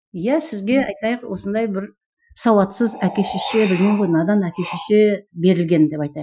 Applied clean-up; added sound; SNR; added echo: classical method Wiener filter.